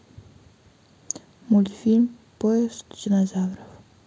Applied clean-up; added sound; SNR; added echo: none; none; none; none.